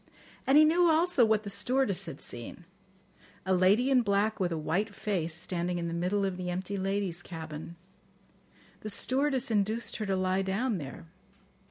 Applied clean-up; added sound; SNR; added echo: none; none; none; none.